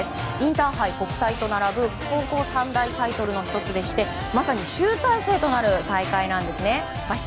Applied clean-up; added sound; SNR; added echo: none; Keyboard (musical) + Boat, Water vehicle; 12 dB; none.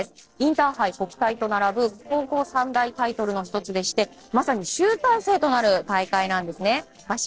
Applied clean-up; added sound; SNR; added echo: neural separator model SepFormer DNS4.